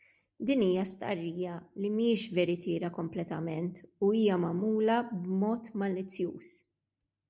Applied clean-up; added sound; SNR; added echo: none; none; none; none.